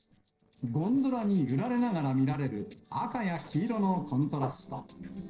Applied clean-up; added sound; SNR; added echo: neural separator model SepFormer DNS4.